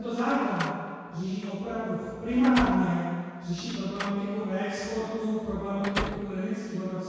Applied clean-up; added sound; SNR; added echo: none; Slam; 10 dB; reverberation time 2.0 s.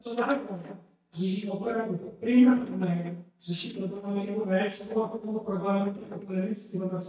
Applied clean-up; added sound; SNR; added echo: neural mask model DeepFilterNet 3.